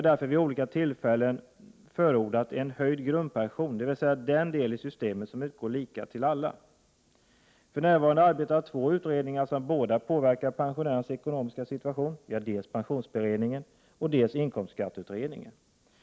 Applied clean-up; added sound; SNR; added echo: none; none; none; none.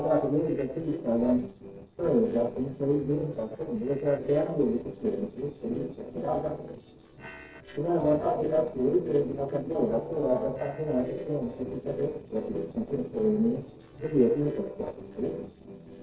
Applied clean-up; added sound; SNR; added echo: neural separator model SepFormer DNS4.